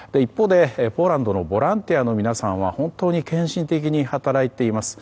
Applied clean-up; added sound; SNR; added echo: none; none; none; none.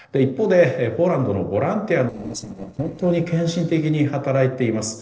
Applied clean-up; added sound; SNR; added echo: neural separator model SepFormer DNS4.